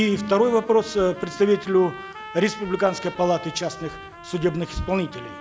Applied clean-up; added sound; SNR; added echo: none; Trumpet; 16 dB; none.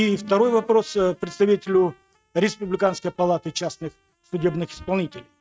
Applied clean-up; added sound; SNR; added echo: neural mask model RNNoise.